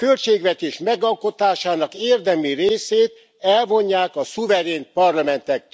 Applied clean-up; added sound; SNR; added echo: none; none; none; none.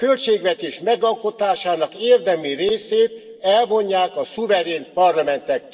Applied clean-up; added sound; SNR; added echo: none; none; none; reverberation time 2.2 s.